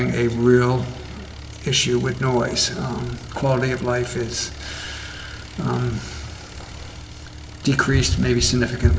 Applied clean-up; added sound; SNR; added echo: none; Engine; 16 dB; reverberation time 0.8 s.